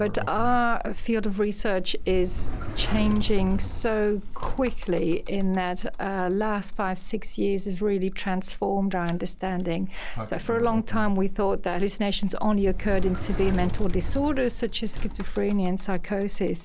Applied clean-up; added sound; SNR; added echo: none; Sliding door; 1 dB; none.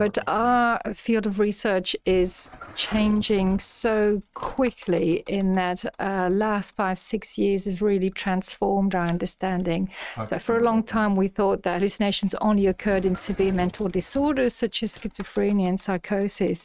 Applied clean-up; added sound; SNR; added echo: neural mask model RNNoise.